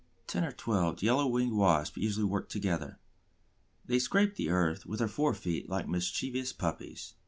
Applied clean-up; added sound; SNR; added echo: none; none; none; none.